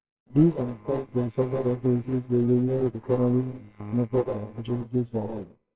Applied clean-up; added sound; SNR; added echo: neural separator model SepFormer WHAMR!.